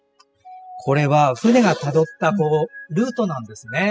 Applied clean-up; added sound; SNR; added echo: classical method spectral subtraction.